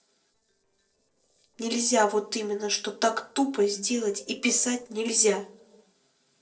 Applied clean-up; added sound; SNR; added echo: neural separator model SepFormer DNS4.